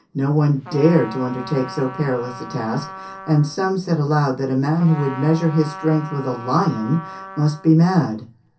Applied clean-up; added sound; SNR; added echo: none; Trumpet; 16 dB; reverberation time 0.3 s.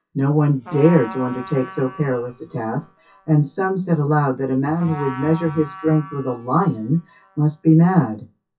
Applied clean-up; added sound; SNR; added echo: classical method WPE with log-MMSE.